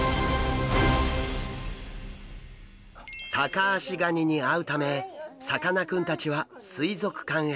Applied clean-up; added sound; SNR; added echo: none; none; none; none.